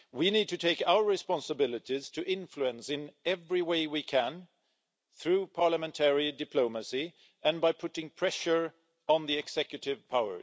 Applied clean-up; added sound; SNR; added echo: none; none; none; none.